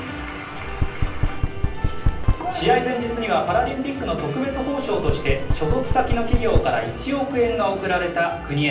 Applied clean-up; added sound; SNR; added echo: none; Knock; 0 dB; reverberation time 0.6 s.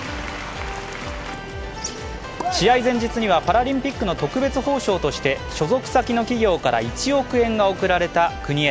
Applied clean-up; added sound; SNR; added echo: none; none; none; none.